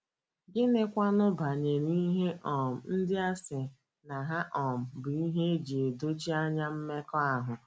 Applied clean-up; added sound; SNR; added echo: none; none; none; none.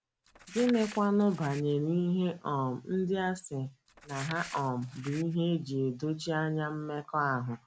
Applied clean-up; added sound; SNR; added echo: none; Crumpling, crinkling; 17 dB; none.